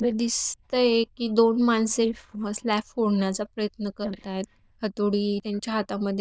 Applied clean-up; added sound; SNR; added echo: neural diffusion model UNIVERSE++.